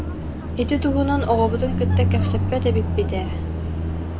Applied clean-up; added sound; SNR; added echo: none; Car passing by; -2 dB; none.